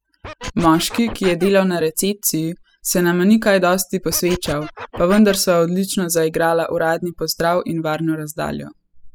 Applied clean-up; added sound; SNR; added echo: classical method spectral subtraction.